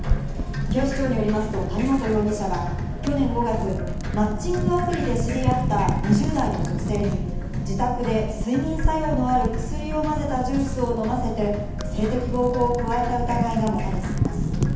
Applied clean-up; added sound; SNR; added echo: none; Wind / Fire; 2 dB; reverberation time 0.8 s.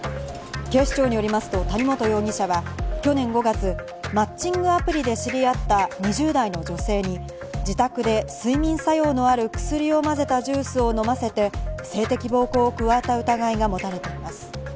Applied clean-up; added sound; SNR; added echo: none; none; none; none.